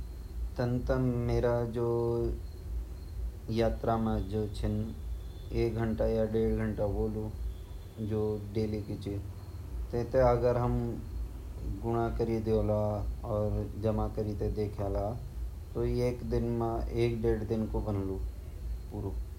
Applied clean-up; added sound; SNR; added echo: none; none; none; none.